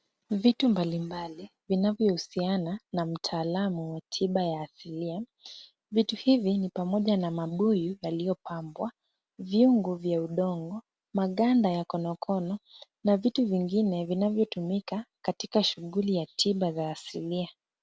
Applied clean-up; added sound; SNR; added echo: none; none; none; none.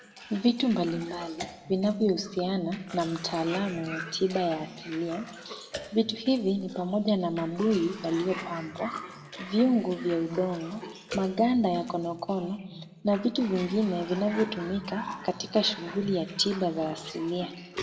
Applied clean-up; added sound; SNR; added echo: none; Cough; 14 dB; reverberation time 0.7 s.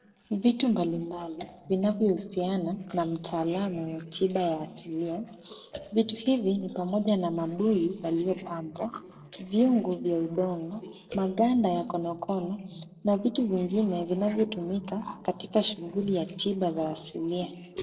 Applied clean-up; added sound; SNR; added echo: neural separator model SepFormer DNS4.